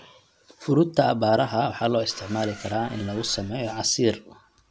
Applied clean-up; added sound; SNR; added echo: none; Squeak; 20 dB; none.